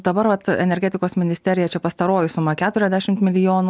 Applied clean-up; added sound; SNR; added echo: none; none; none; none.